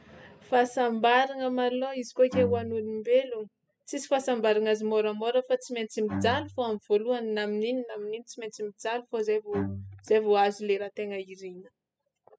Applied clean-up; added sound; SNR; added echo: classical method spectral subtraction.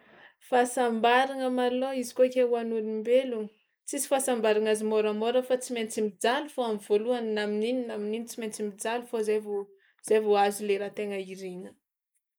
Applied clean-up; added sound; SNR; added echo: neural mask model Resemble Enhance denoiser.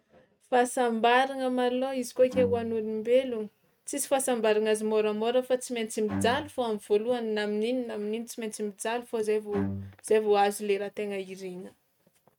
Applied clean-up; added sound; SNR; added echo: neural mask model RNNoise.